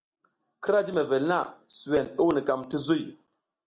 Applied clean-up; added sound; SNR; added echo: none; none; none; none.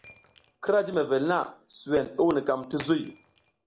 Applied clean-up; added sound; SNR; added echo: none; Shatter; 19 dB; none.